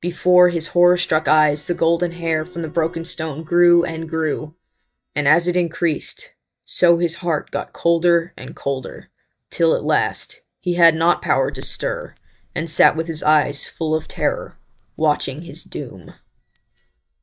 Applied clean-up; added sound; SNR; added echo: neural mask model DeepFilterNet 3.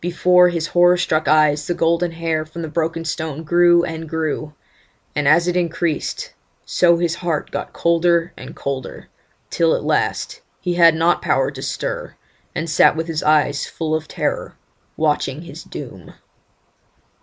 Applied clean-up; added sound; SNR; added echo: none; none; none; none.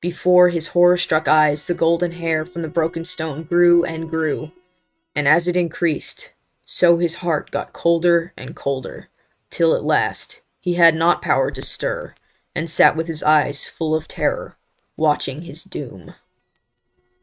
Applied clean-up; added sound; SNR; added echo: neural mask model RNNoise.